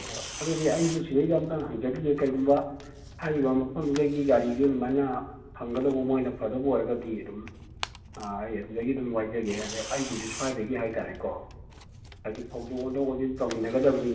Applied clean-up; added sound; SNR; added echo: none; Tearing; 15 dB; reverberation time 1.1 s.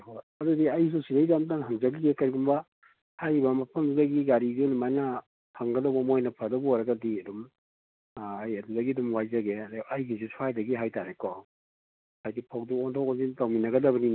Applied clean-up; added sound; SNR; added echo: none; none; none; none.